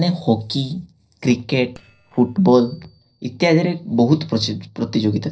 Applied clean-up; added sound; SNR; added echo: neural separator model SepFormer DNS4.